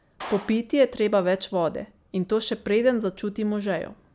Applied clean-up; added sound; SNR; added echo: none; Clapping; 19 dB; none.